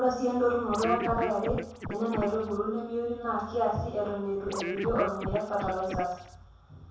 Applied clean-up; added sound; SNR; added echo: none; Scratching (performance technique); 7 dB; reverberation time 0.7 s.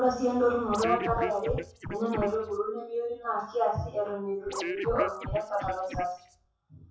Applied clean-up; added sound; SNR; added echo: classical method WPE with log-MMSE.